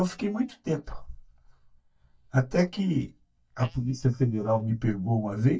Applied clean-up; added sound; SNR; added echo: neural mask model DeepFilterNet 3.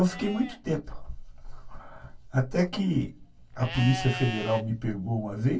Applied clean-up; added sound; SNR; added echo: none; Livestock, farm animals, working animals; 14 dB; reverberation time 0.1 s.